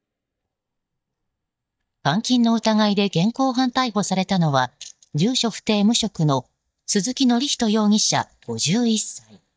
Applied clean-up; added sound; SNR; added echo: neural mask model DeepFilterNet 3.